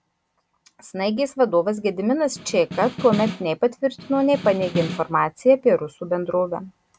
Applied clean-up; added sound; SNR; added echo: none; Snare drum; 10 dB; none.